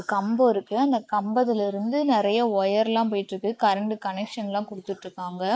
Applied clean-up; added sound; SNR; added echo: neural mask model Resemble Enhance denoiser.